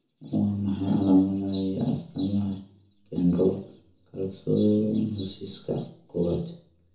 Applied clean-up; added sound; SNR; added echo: none; none; none; reverberation time 0.6 s.